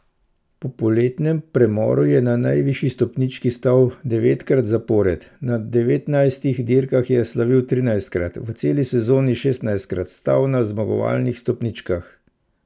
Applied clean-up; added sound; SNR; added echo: none; none; none; none.